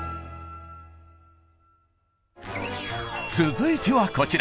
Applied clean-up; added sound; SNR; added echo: none; none; none; none.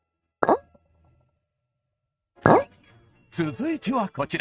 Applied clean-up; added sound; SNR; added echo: neural mask model RNNoise.